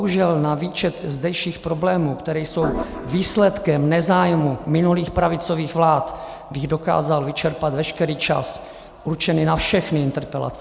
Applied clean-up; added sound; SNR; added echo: none; Organ; 12 dB; none.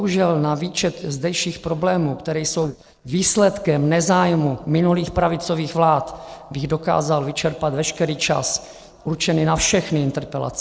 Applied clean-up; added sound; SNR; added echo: neural separator model SepFormer DNS4.